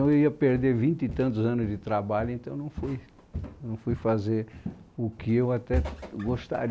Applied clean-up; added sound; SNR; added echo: none; Walk, footsteps; 11 dB; none.